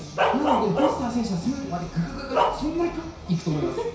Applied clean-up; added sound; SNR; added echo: none; Bark; 1 dB; reverberation time 0.6 s.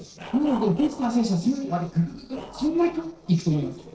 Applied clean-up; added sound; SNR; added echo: neural separator model SepFormer DNS4.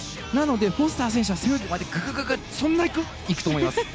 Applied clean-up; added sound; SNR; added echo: none; none; none; none.